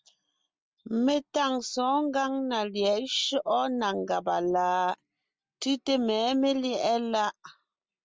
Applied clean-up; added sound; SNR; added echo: none; none; none; none.